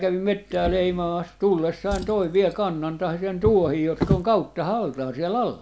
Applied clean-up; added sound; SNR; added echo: none; Drawer open or close; 10 dB; none.